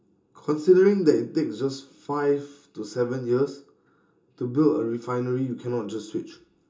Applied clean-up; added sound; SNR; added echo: none; none; none; reverberation time 0.2 s.